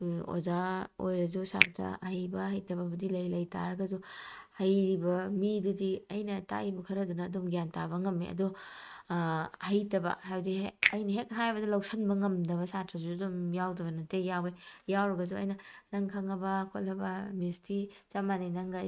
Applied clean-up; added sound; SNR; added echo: neural mask model RNNoise.